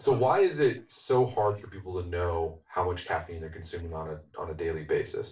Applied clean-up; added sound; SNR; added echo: neural separator model SepFormer DNS4.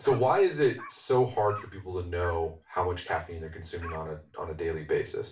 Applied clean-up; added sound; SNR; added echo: none; Dog; 19 dB; reverberation time 0.3 s.